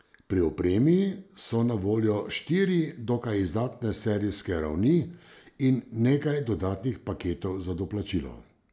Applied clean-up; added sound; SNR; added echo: none; none; none; none.